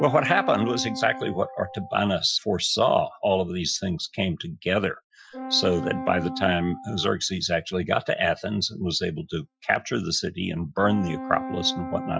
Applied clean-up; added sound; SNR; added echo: classical method Wiener filter.